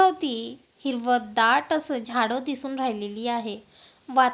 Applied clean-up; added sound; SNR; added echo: none; none; none; none.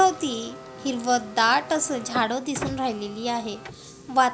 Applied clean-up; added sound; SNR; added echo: none; Car; 14 dB; none.